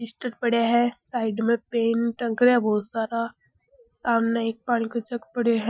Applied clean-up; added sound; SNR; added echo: classical method Wiener filter.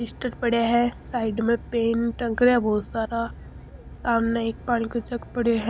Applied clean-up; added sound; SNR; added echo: none; Aircraft; 16 dB; none.